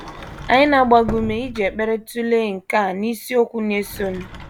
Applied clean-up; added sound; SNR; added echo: none; Sliding door; 16 dB; none.